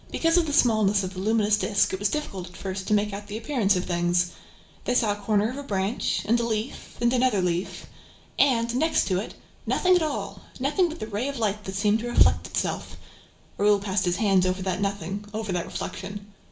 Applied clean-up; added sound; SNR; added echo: none; none; none; reverberation time 0.4 s.